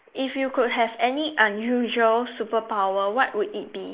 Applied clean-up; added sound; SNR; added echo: neural mask model Resemble Enhance denoiser.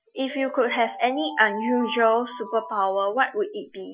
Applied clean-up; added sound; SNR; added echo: classical method Wiener filter.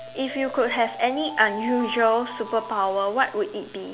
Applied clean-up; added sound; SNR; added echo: none; Alarm; 13 dB; none.